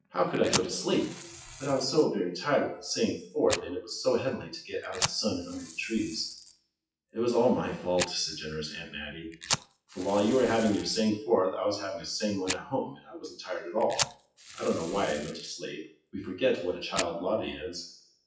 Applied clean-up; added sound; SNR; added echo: classical method WPE with log-MMSE.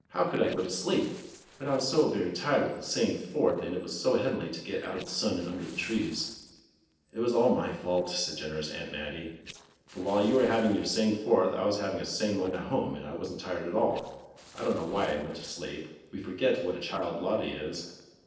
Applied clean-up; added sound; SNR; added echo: neural separator model SepFormer DNS4.